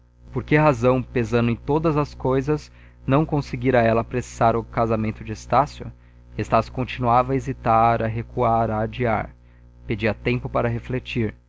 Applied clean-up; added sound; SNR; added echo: none; none; none; none.